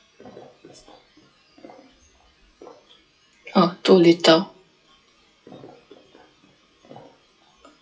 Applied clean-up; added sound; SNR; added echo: classical method WPE with log-MMSE.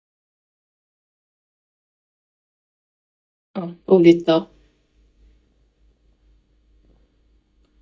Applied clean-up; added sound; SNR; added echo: neural mask model DeepFilterNet 3.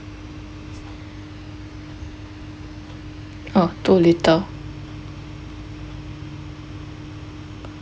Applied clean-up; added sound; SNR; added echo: none; none; none; none.